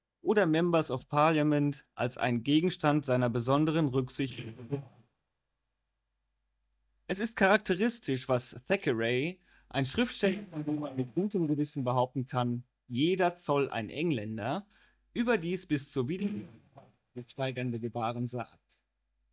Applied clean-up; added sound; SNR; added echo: neural mask model DeepFilterNet 3.